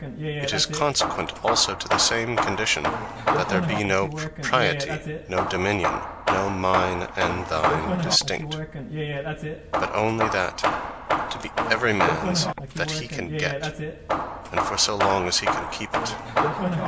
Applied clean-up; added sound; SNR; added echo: none; Hammer / Wood; 0 dB; none.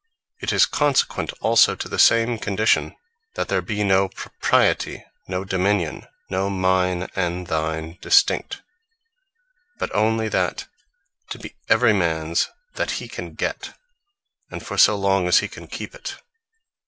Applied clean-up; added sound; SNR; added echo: none; none; none; none.